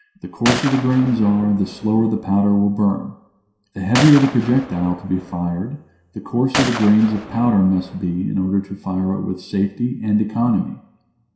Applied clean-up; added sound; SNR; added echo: none; Gunshot, gunfire; 10 dB; reverberation time 0.7 s.